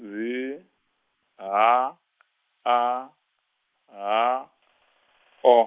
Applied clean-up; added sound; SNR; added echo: neural mask model Resemble Enhance denoiser.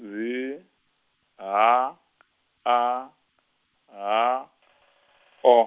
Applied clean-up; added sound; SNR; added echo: none; none; none; none.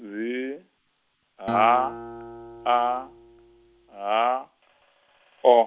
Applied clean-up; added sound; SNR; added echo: none; Acoustic guitar; 13 dB; none.